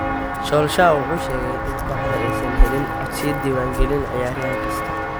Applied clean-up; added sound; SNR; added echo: none; Walk, footsteps; -1 dB; none.